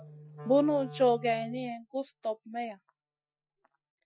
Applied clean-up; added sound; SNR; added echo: classical method Wiener filter.